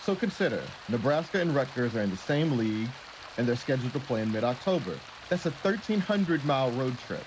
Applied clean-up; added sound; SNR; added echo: none; Stream; 16 dB; none.